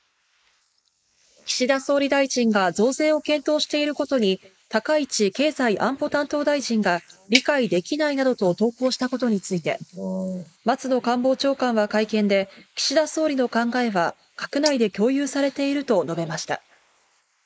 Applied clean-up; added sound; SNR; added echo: neural mask model Resemble Enhance denoiser.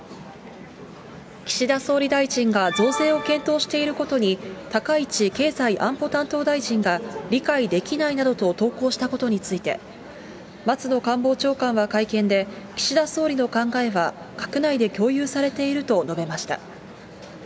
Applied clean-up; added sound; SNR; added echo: none; none; none; none.